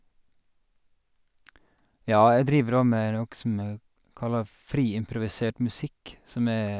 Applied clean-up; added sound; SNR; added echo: none; none; none; none.